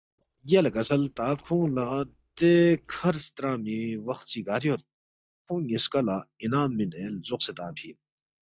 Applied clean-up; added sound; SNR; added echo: neural mask model DeepFilterNet 3.